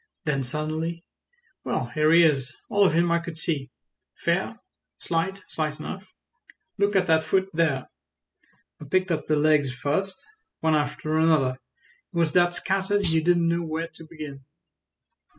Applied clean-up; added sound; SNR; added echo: classical method spectral subtraction.